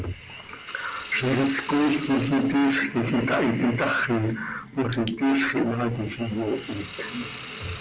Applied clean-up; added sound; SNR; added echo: none; Hiss; 12 dB; none.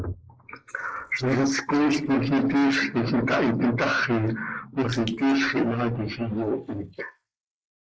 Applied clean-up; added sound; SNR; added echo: neural mask model Resemble Enhance denoiser.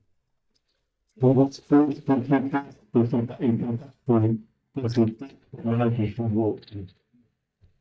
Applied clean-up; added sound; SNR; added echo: neural mask model DeepFilterNet 3.